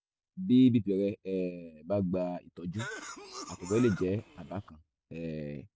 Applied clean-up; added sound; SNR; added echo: none; Cough; 13 dB; none.